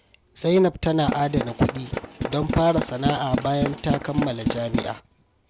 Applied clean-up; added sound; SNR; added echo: none; Tools; 3 dB; none.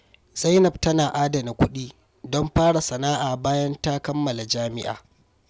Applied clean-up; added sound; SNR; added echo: none; none; none; none.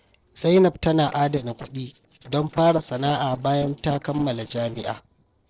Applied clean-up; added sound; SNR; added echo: neural separator model SepFormer DNS4.